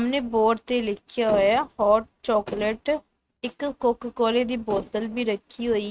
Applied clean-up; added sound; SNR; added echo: neural mask model RNNoise.